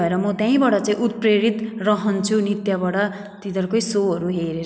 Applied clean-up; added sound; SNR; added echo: none; none; none; none.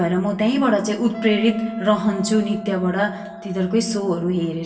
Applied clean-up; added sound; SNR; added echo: none; Wind instrument, woodwind instrument; 17 dB; reverberation time 0.2 s.